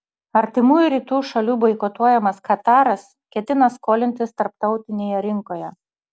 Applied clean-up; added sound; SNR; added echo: none; none; none; none.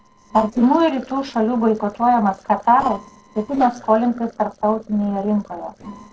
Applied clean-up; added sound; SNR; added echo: neural separator model SepFormer DNS4.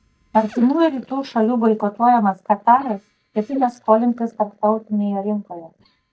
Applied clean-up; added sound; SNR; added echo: neural mask model DeepFilterNet 3.